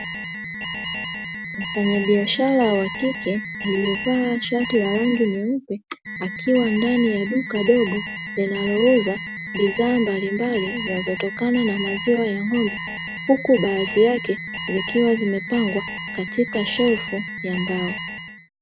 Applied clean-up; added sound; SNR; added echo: none; Alarm; 8 dB; none.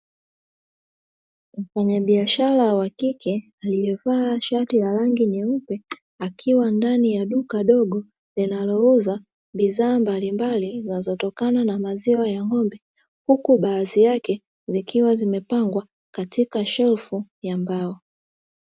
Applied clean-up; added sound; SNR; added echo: none; none; none; none.